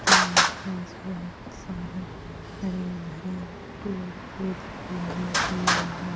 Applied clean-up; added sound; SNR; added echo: none; Traffic noise, roadway noise; -5 dB; none.